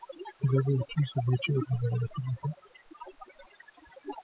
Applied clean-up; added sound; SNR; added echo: classical method spectral subtraction.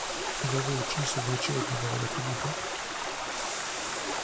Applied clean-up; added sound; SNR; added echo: none; Boiling + Stream; -2 dB; none.